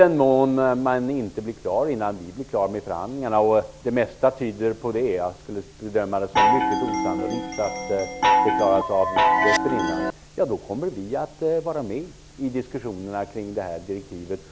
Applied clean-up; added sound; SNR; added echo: none; Chime; -3 dB; none.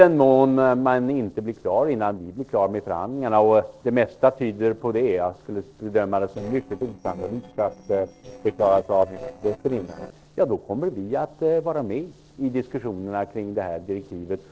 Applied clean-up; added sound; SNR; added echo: neural separator model SepFormer DNS4.